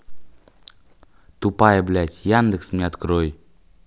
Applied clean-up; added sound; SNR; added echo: none; none; none; none.